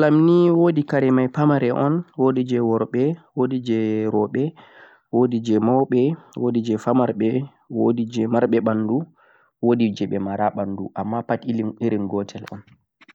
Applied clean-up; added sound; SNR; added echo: none; none; none; none.